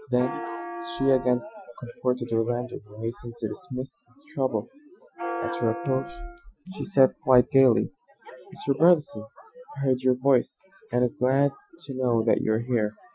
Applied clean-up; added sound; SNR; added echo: classical method Wiener filter.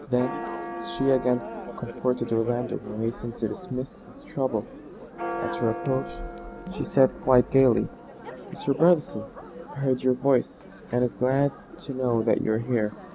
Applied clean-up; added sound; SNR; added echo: none; Church bell; 11 dB; none.